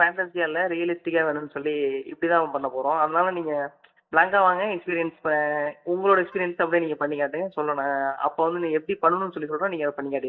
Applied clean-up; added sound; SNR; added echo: neural mask model DeepFilterNet 3.